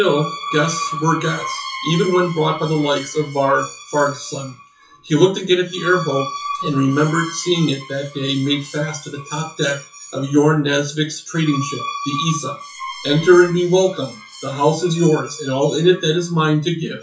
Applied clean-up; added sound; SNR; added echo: classical method WPE with log-MMSE.